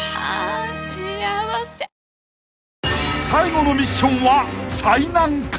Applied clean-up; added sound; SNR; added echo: none; none; none; none.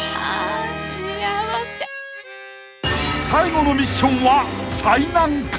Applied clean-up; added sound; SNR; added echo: none; Harmonica; 15 dB; none.